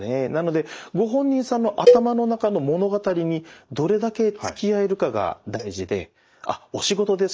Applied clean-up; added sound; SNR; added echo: neural mask model DeepFilterNet 3.